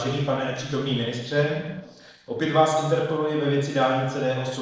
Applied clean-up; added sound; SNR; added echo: neural separator model SepFormer DNS4.